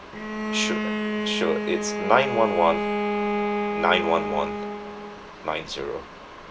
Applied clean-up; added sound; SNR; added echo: none; Bowed string instrument; 1 dB; none.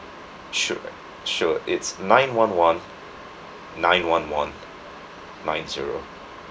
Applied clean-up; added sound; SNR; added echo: none; none; none; none.